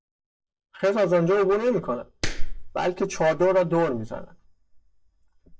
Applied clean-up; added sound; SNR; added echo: neural mask model DeepFilterNet 3.